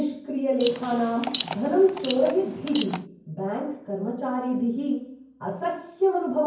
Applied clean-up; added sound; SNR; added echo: none; Alarm; 11 dB; reverberation time 0.9 s.